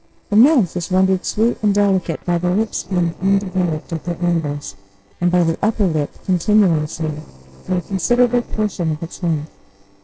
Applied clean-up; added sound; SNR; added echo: neural separator model SepFormer DNS4.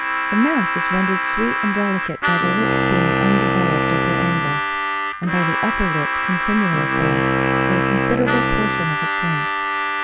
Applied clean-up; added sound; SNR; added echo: none; Harmonica + Wind instrument, woodwind instrument; -4 dB; none.